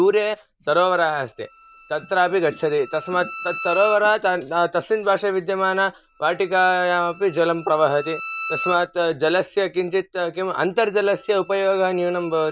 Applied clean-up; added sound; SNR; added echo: none; Bowed string instrument; 15 dB; none.